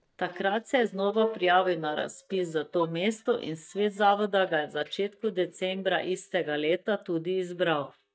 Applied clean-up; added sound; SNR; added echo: neural mask model DeepFilterNet 3.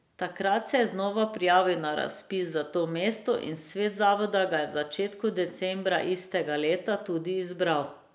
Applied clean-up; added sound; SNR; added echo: none; none; none; none.